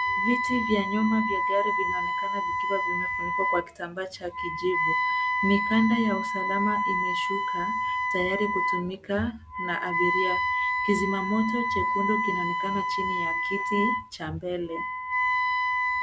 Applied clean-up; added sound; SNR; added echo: none; Wind instrument, woodwind instrument; -2 dB; none.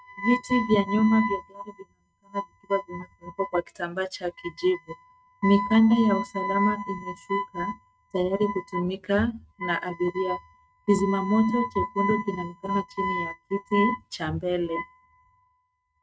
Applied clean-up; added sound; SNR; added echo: neural mask model RNNoise.